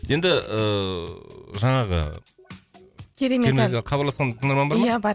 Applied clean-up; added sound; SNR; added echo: none; none; none; none.